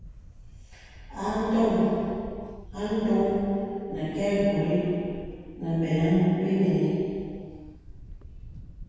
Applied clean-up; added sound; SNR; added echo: none; Camera; 18 dB; reverberation time 2.2 s.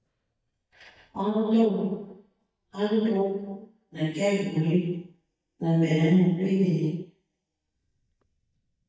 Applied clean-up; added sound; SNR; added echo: neural mask model DeepFilterNet 3.